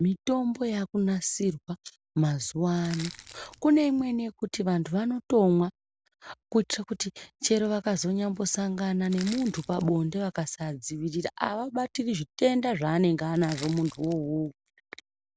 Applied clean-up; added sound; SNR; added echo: none; Crushing; 17 dB; none.